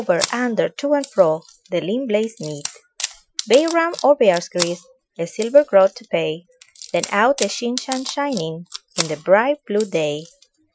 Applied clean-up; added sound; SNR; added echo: classical method Wiener filter.